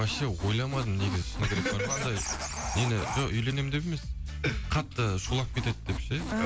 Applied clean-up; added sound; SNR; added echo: none; Squeak; 10 dB; none.